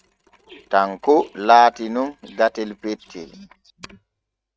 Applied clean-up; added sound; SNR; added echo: neural mask model RNNoise.